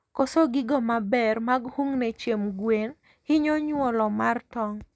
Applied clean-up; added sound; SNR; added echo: none; none; none; none.